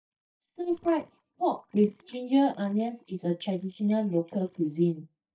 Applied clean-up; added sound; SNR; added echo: neural mask model DeepFilterNet 3.